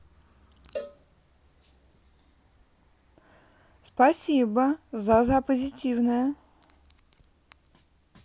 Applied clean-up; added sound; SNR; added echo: none; Cowbell; 16 dB; none.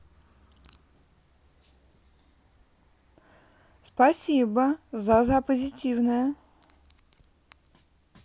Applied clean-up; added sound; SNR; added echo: none; none; none; none.